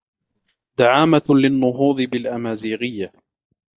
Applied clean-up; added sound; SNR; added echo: neural mask model DeepFilterNet 3.